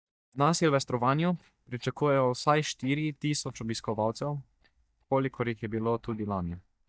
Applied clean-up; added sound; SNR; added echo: neural mask model DeepFilterNet 3.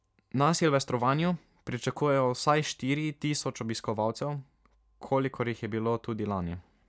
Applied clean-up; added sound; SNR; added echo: none; none; none; none.